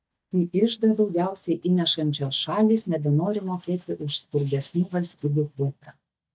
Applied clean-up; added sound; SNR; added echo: neural mask model DeepFilterNet 3.